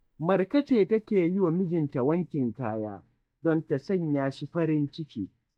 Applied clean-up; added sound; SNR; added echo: neural mask model DeepFilterNet 3.